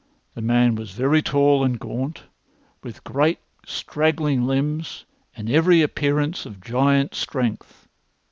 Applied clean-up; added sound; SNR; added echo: none; none; none; none.